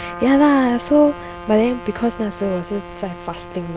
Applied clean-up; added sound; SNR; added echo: none; Trumpet; 15 dB; none.